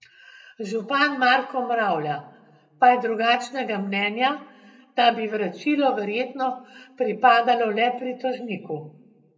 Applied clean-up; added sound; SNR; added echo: none; none; none; reverberation time 0.5 s.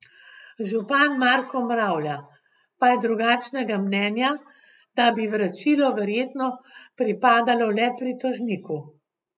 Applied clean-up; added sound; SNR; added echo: none; none; none; none.